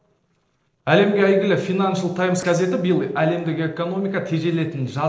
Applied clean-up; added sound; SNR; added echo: neural separator model SepFormer DNS4.